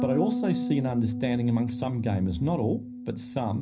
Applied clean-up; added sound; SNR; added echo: none; Bass guitar; 5 dB; reverberation time 0.5 s.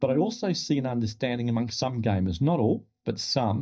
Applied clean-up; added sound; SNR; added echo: neural mask model DeepFilterNet 3.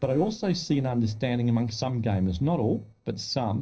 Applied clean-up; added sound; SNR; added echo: neural separator model SepFormer DNS4.